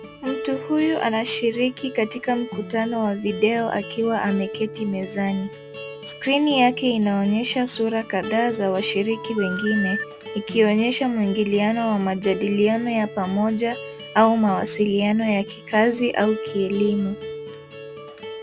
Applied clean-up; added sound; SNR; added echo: none; Acoustic guitar + Telephone; 11 dB; none.